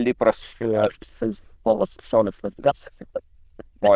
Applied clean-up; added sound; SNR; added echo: neural diffusion model UNIVERSE++.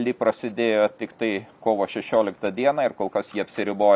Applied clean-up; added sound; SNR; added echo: none; none; none; none.